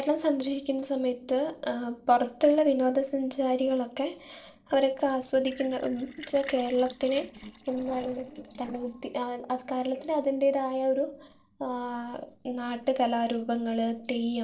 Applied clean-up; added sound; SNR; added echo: neural separator model SepFormer DNS4.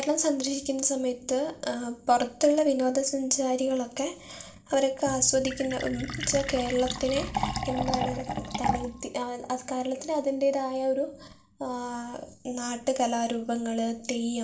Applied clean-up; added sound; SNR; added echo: none; Fill (with liquid); 10 dB; reverberation time 0.3 s.